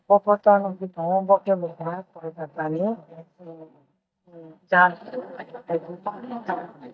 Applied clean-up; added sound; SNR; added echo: neural mask model DeepFilterNet 3.